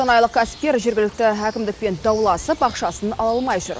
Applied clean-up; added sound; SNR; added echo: none; Bird; 19 dB; none.